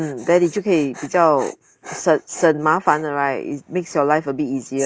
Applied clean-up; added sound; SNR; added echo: neural mask model Resemble Enhance denoiser.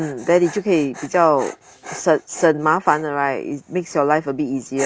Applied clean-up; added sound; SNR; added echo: none; Dog; 19 dB; none.